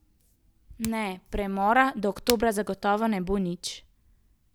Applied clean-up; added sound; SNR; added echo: none; Hands; 16 dB; none.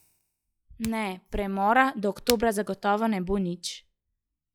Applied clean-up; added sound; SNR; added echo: classical method log-MMSE.